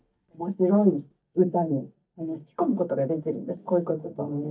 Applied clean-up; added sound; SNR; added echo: neural mask model DeepFilterNet 3.